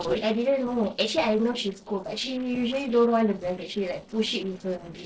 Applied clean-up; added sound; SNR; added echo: neural separator model SepFormer DNS4.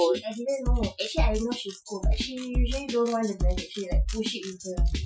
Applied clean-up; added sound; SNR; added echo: classical method Wiener filter.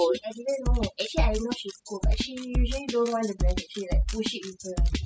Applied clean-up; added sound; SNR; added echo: classical method spectral subtraction.